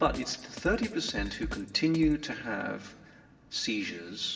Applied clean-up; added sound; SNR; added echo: none; Drum kit; 12 dB; reverberation time 2.5 s.